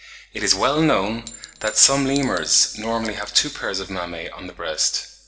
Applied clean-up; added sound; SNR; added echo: none; Chink, clink; 17 dB; reverberation time 0.7 s.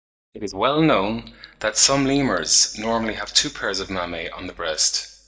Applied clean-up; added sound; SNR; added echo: neural mask model DeepFilterNet 3.